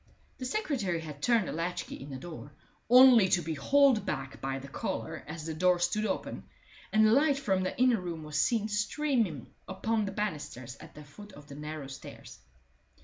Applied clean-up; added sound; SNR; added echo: none; none; none; none.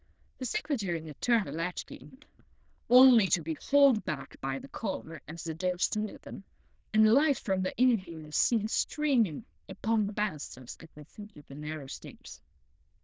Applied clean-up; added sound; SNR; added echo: neural diffusion model UNIVERSE++.